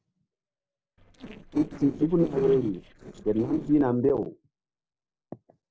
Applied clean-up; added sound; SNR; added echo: neural separator model SepFormer DNS4.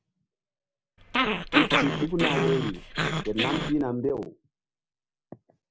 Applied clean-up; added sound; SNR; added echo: none; Growling; -4 dB; none.